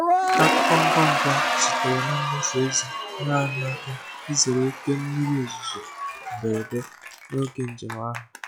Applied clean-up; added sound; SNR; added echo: classical method log-MMSE.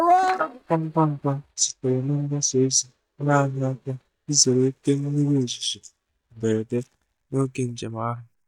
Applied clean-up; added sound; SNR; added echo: neural mask model DeepFilterNet 3.